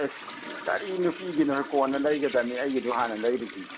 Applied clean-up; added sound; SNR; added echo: none; Toilet flush; 13 dB; reverberation time 0.3 s.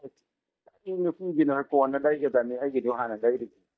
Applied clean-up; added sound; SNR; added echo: neural mask model DeepFilterNet 3.